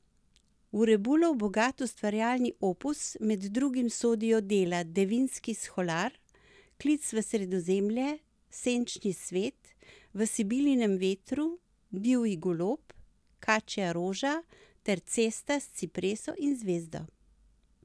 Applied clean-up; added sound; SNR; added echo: none; none; none; none.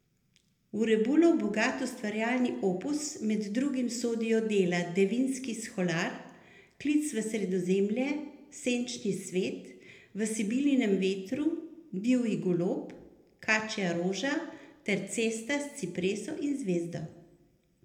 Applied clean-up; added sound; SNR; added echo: none; none; none; reverberation time 0.7 s.